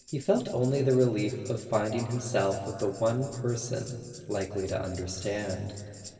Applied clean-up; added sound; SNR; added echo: none; Tambourine; 20 dB; reverberation time 2.2 s.